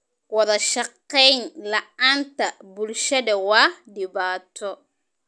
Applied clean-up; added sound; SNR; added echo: none; none; none; none.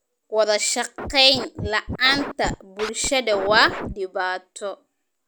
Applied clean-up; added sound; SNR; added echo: none; Scratching (performance technique); 9 dB; none.